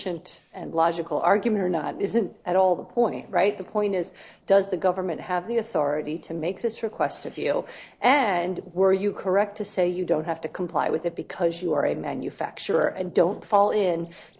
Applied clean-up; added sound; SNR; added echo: neural separator model SepFormer DNS4.